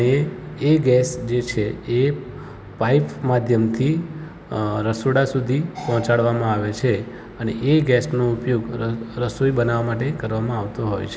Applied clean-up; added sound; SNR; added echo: none; none; none; none.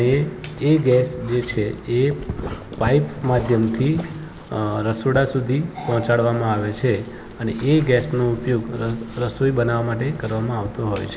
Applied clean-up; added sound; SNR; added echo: none; Dog; 16 dB; none.